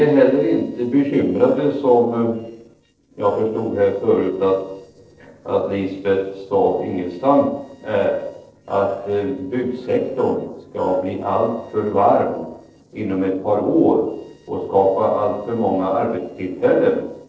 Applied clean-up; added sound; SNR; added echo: neural separator model SepFormer DNS4.